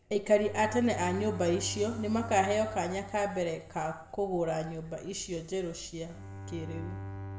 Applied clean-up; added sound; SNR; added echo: none; Bowed string instrument; 12 dB; reverberation time 1.2 s.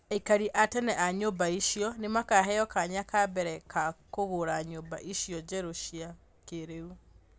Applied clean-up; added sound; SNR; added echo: none; none; none; none.